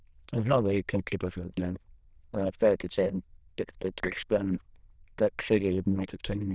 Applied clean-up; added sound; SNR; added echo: neural diffusion model UNIVERSE++.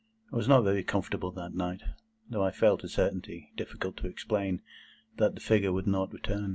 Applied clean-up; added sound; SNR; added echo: none; none; none; none.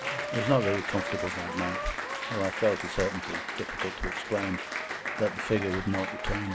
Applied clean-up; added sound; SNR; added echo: none; Applause + Chicken, rooster; 3 dB; none.